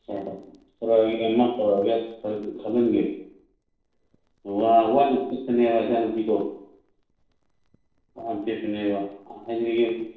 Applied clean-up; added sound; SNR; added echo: neural separator model SepFormer DNS4.